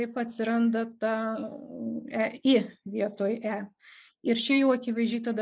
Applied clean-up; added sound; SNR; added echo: neural mask model Resemble Enhance denoiser.